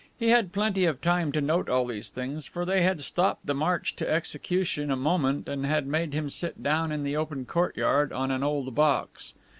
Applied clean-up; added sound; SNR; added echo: none; none; none; none.